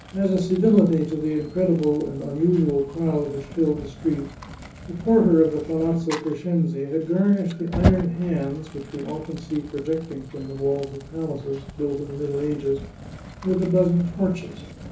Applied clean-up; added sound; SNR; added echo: none; Fire; 11 dB; reverberation time 0.8 s.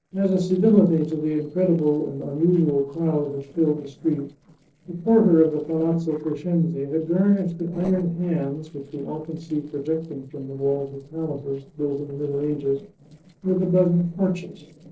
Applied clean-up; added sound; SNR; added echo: neural separator model SepFormer DNS4.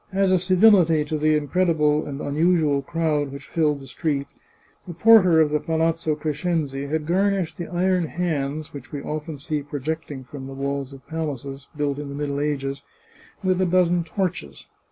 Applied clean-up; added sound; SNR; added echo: none; none; none; none.